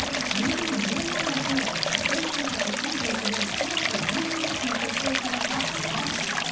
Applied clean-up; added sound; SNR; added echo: none; Stream; -4 dB; reverberation time 0.7 s.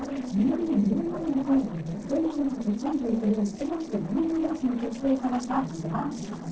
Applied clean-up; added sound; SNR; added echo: neural separator model SepFormer DNS4.